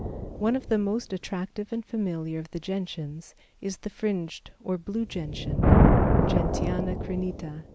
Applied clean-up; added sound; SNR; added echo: none; Thunder; -4 dB; none.